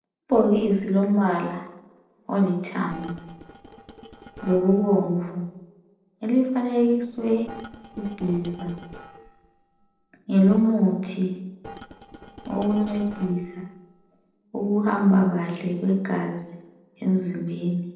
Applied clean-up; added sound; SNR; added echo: neural separator model SepFormer DNS4.